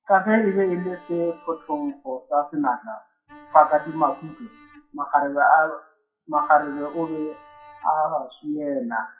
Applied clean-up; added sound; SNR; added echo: classical method WPE with log-MMSE.